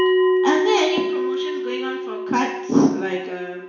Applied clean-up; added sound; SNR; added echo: none; Bell; -1 dB; reverberation time 0.7 s.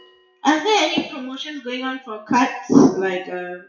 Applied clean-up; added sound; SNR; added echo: classical method WPE with log-MMSE.